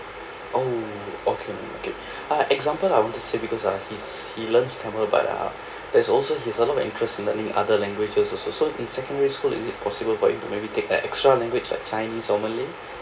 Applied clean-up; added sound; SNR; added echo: none; none; none; reverberation time 0.5 s.